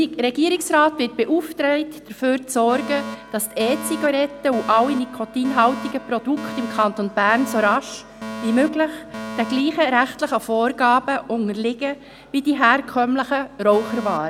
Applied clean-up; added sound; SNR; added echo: none; Alarm; 14 dB; none.